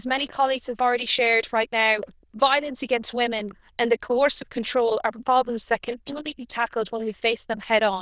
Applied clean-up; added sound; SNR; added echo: neural diffusion model UNIVERSE++.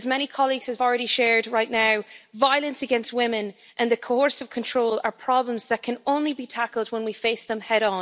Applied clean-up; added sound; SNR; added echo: none; none; none; none.